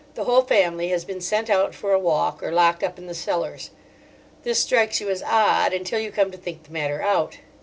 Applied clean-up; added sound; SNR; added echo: none; none; none; none.